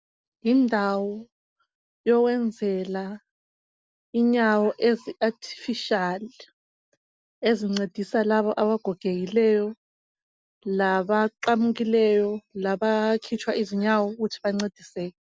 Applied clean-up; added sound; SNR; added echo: none; none; none; none.